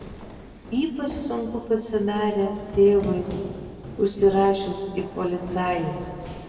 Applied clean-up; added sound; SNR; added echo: none; Run; 14 dB; reverberation time 1.8 s.